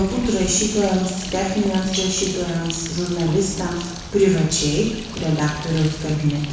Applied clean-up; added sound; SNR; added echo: none; Bird; 12 dB; reverberation time 1.0 s.